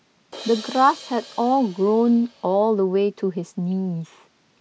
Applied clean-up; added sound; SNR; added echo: none; Crash cymbal; 19 dB; none.